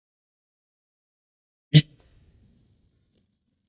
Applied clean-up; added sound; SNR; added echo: neural mask model DeepFilterNet 3.